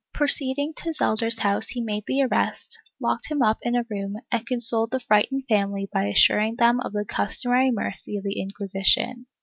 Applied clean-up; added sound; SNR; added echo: none; none; none; none.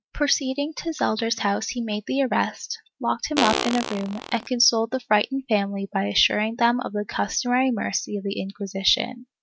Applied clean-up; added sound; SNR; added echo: neural mask model RNNoise.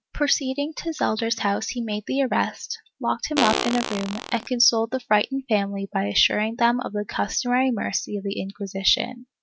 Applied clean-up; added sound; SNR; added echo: none; Fart; 3 dB; none.